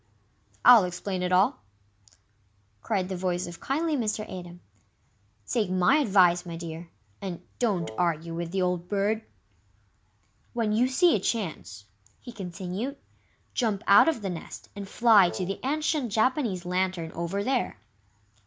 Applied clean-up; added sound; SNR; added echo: none; Wind instrument, woodwind instrument; 15 dB; none.